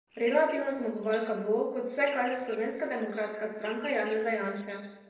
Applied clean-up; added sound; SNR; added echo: neural separator model SepFormer DNS4.